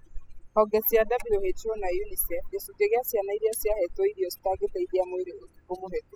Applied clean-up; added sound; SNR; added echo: classical method spectral subtraction.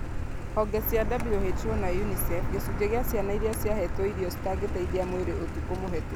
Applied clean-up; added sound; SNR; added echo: none; Car; -1 dB; none.